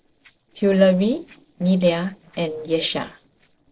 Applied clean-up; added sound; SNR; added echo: neural separator model SepFormer DNS4.